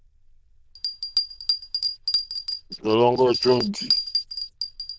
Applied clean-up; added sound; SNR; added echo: neural diffusion model UNIVERSE++.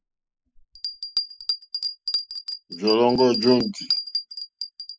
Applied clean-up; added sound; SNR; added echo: classical method spectral subtraction.